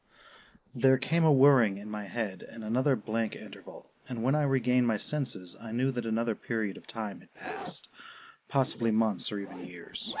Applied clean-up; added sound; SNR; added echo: neural mask model Resemble Enhance denoiser.